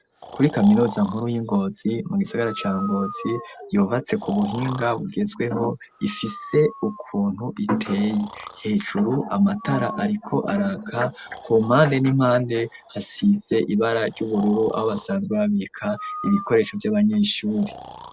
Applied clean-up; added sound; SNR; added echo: none; Breathing; 17 dB; none.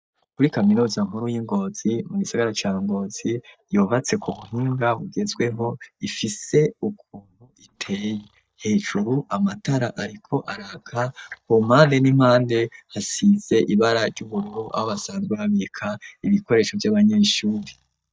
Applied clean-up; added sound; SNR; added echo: neural mask model DeepFilterNet 3.